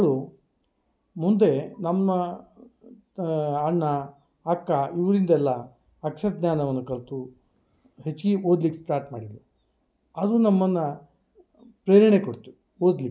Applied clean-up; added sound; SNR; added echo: none; none; none; none.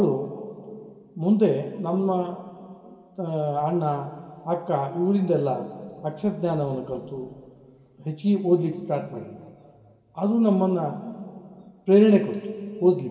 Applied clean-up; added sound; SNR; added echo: none; none; none; reverberation time 2.2 s.